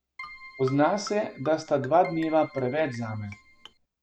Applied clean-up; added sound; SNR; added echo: none; Keyboard (musical) + Marimba, xylophone; 18 dB; none.